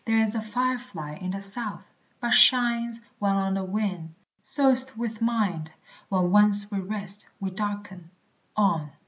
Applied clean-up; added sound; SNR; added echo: none; none; none; none.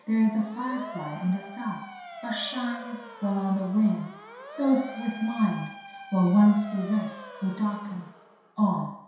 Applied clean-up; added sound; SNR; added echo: none; Motor vehicle (road) / Siren; 16 dB; reverberation time 0.7 s.